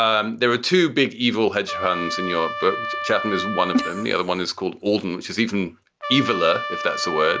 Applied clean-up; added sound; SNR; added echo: none; Trumpet; 9 dB; none.